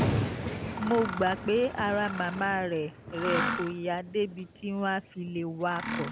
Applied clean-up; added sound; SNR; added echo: none; Mechanisms + Thunder; 4 dB; none.